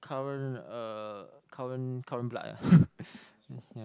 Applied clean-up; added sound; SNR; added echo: none; none; none; none.